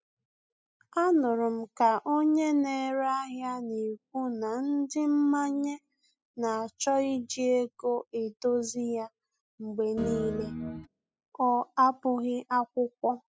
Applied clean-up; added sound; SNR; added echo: classical method spectral subtraction.